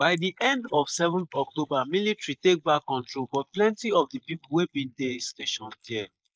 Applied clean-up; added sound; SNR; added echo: neural mask model Resemble Enhance denoiser.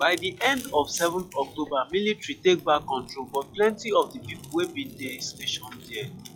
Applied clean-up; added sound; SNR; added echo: classical method log-MMSE.